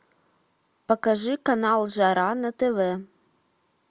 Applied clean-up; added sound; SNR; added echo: none; none; none; none.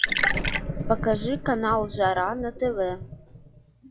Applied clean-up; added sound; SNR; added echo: classical method log-MMSE.